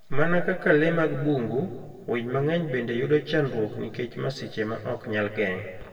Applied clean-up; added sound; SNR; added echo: none; none; none; reverberation time 1.6 s.